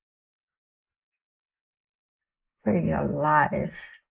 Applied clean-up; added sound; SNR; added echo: neural mask model Resemble Enhance denoiser.